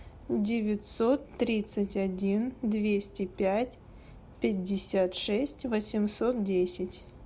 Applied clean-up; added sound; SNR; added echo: none; none; none; none.